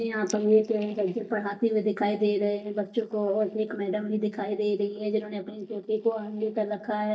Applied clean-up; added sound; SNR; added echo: neural mask model DeepFilterNet 3.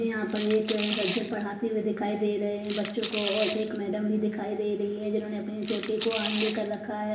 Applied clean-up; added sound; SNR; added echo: none; Rattle / Rattle (instrument); 0 dB; reverberation time 0.8 s.